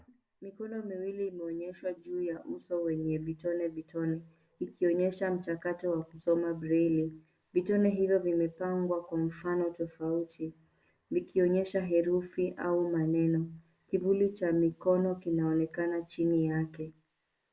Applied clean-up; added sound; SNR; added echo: neural mask model Resemble Enhance denoiser.